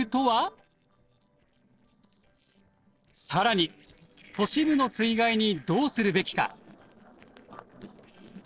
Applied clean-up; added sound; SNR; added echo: neural separator model SepFormer DNS4.